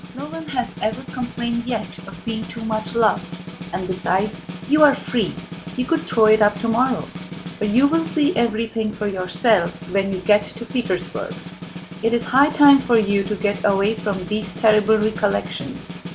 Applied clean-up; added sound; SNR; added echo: none; Snare drum; 12 dB; none.